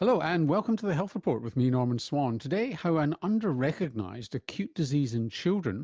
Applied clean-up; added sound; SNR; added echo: none; none; none; none.